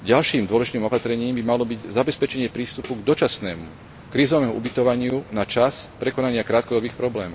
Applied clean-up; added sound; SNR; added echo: none; Stream + Tambourine; 19 dB; none.